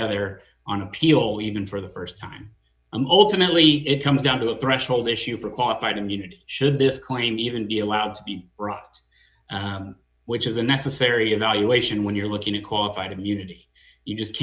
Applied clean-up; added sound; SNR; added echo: none; none; none; none.